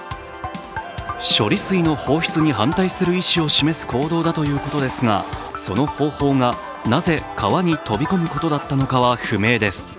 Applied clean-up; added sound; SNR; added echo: none; none; none; none.